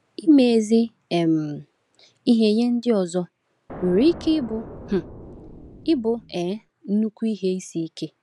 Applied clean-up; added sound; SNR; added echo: none; Explosion; 16 dB; none.